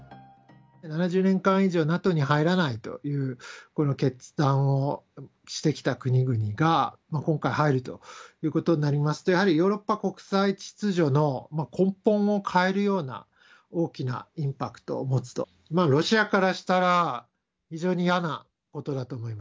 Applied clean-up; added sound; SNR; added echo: none; none; none; none.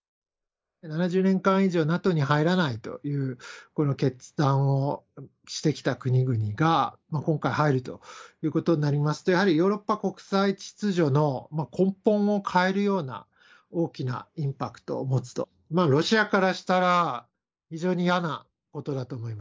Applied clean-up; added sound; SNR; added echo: neural mask model Resemble Enhance denoiser.